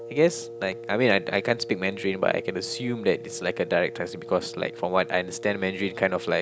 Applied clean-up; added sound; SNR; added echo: none; Wind instrument, woodwind instrument; 13 dB; none.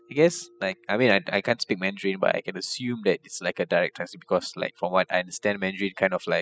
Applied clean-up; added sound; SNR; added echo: classical method spectral subtraction.